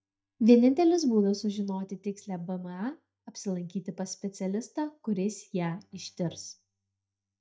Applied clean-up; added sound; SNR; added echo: neural mask model DeepFilterNet 3.